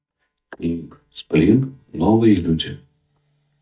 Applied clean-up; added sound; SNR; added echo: neural mask model DeepFilterNet 3.